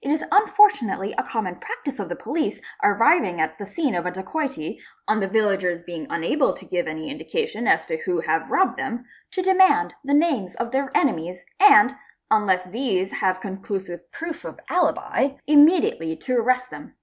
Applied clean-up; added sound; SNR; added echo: none; none; none; none.